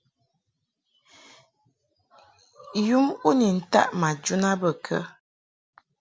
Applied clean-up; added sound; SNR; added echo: none; none; none; none.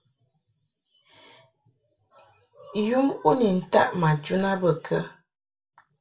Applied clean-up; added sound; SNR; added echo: none; none; none; reverberation time 0.2 s.